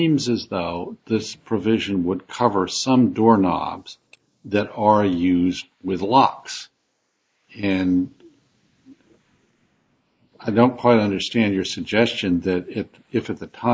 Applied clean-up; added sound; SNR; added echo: neural mask model Resemble Enhance denoiser.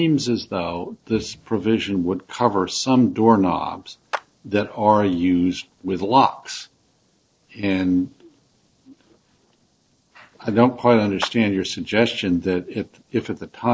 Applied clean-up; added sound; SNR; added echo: neural separator model SepFormer DNS4.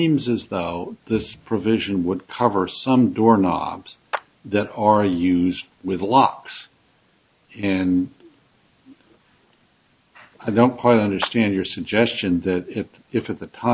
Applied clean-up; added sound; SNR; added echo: none; Clapping; 15 dB; none.